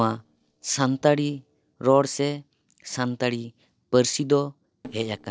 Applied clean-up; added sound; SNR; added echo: neural separator model SepFormer DNS4.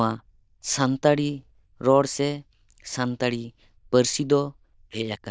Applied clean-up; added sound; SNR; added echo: neural diffusion model UNIVERSE++.